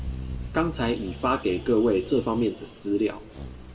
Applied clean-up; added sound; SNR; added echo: none; Bird vocalization, bird call, bird song; 11 dB; reverberation time 1.1 s.